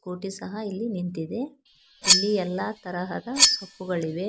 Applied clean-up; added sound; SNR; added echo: none; Cutlery, silverware; -5 dB; none.